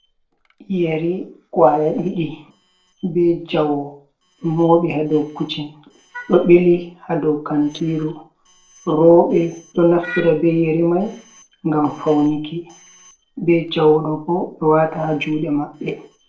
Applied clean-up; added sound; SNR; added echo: neural separator model SepFormer DNS4.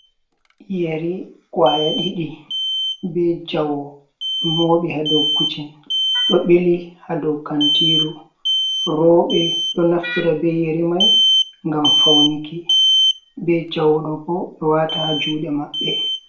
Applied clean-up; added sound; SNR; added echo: none; Alarm; 1 dB; reverberation time 0.4 s.